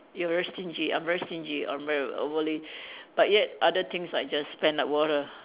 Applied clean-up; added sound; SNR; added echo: none; none; none; none.